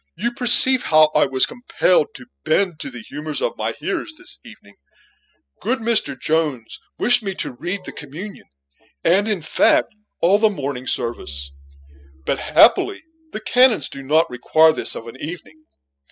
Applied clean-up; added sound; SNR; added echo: classical method spectral subtraction.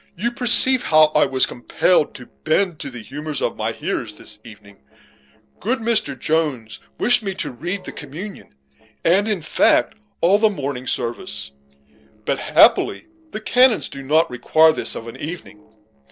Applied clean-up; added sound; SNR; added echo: neural separator model SepFormer DNS4.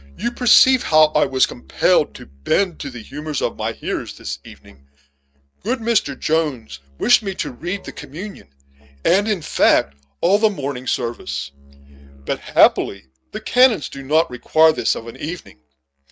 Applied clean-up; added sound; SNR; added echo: neural mask model RNNoise.